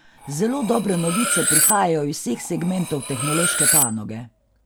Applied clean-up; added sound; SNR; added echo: none; Cutlery, silverware; 0 dB; none.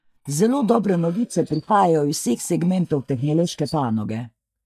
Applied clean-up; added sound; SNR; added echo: neural mask model DeepFilterNet 3.